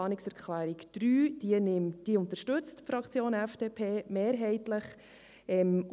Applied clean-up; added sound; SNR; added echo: none; none; none; none.